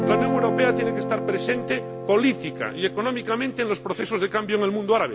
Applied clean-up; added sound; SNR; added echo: none; Guitar; 5 dB; none.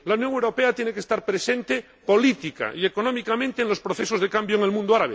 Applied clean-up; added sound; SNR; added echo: none; none; none; none.